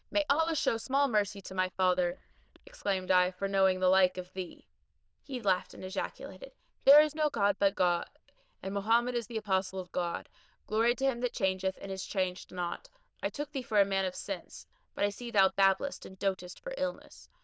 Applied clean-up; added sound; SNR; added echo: neural diffusion model UNIVERSE++.